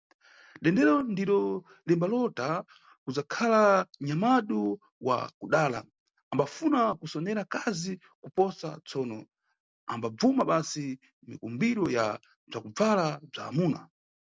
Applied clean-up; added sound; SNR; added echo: none; none; none; none.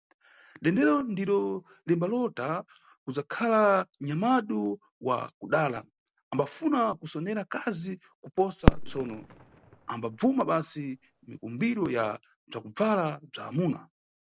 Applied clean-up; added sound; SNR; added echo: none; Fireworks; 0 dB; none.